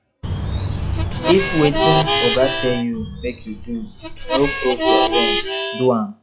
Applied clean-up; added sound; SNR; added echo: classical method log-MMSE.